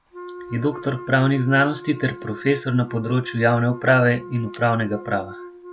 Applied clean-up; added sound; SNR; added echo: none; Wind instrument, woodwind instrument; 16 dB; none.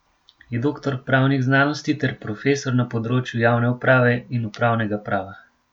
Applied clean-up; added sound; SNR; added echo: none; none; none; none.